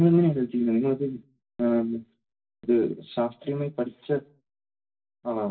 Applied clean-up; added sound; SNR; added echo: none; none; none; reverberation time 0.1 s.